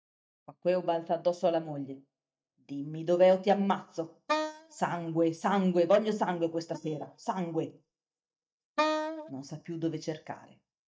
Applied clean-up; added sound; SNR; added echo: neural mask model DeepFilterNet 3.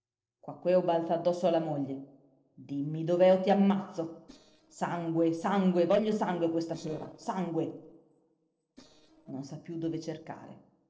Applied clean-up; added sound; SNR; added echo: neural separator model SepFormer DNS4.